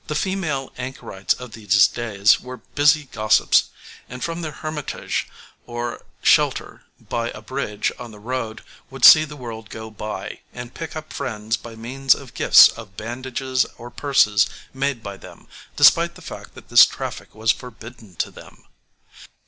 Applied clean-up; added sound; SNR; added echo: none; none; none; none.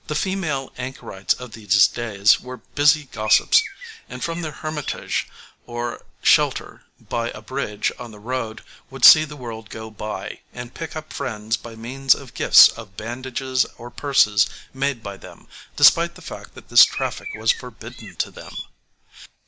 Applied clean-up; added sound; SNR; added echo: none; Bird; 11 dB; none.